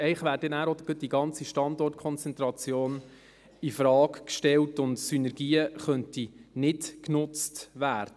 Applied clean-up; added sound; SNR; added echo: none; none; none; none.